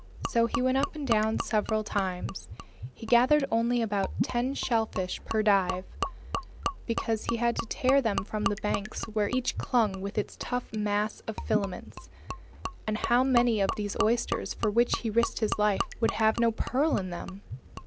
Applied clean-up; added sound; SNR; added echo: none; Gurgling / Liquid; 8 dB; none.